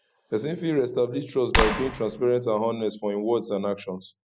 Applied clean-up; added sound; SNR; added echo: none; Clapping; -1 dB; none.